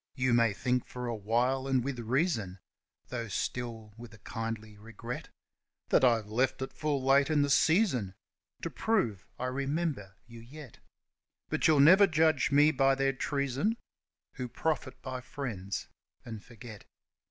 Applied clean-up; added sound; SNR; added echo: none; none; none; none.